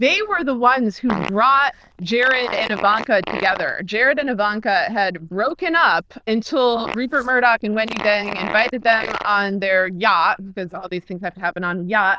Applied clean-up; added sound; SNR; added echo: neural diffusion model UNIVERSE++.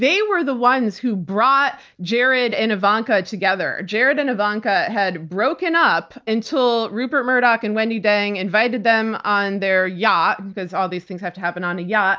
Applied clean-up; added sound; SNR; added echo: none; none; none; none.